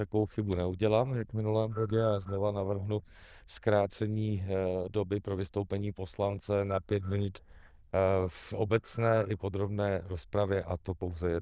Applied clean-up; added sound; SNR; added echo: neural diffusion model UNIVERSE++.